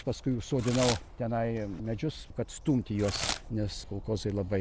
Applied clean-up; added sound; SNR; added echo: none; Packing tape, duct tape / Tearing; 10 dB; none.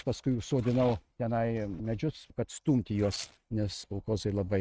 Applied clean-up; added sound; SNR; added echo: neural mask model RNNoise.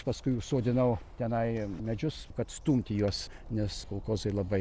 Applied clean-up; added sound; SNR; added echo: none; none; none; none.